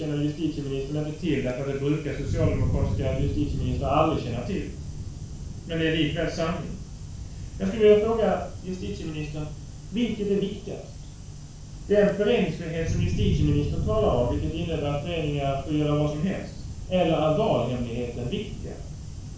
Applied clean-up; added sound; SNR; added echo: none; Thunder; 6 dB; reverberation time 0.4 s.